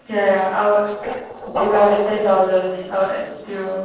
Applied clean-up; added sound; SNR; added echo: neural separator model SepFormer DNS4.